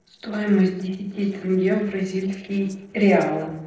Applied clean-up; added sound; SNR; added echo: neural separator model SepFormer DNS4.